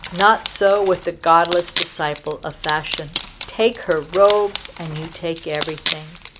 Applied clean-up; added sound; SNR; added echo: none; Wood; 12 dB; none.